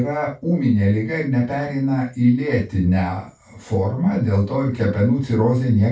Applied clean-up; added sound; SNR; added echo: none; none; none; reverberation time 0.2 s.